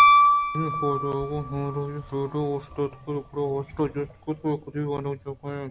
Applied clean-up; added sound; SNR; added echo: none; Piano; -3 dB; none.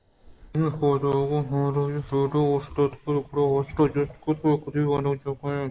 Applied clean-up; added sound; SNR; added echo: neural mask model Resemble Enhance denoiser.